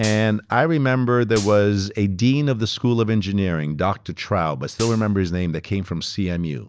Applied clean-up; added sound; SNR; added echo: none; Gunshot, gunfire; 18 dB; none.